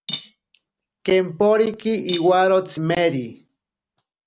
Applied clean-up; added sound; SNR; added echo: none; Cutlery, silverware / Dishes, pots, and pans; 16 dB; none.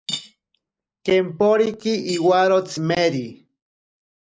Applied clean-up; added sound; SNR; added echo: neural mask model Resemble Enhance denoiser.